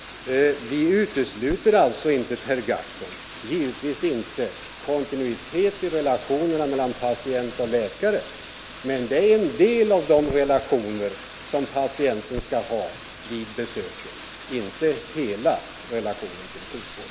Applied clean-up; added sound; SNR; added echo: none; Bathtub (filling or washing); 13 dB; none.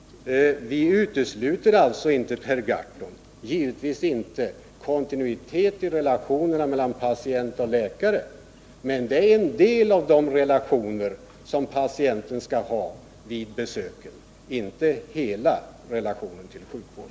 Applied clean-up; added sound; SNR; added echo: none; none; none; none.